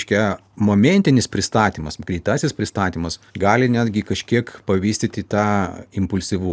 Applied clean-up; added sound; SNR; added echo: none; none; none; none.